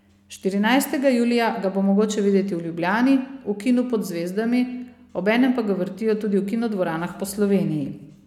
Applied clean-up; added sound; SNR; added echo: none; none; none; none.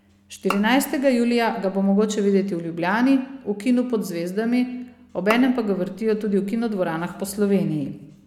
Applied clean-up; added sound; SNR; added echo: none; Bowed string instrument; 14 dB; none.